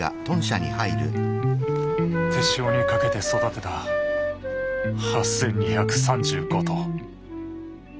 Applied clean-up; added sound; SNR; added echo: none; Wind instrument, woodwind instrument + Electric guitar; -4 dB; none.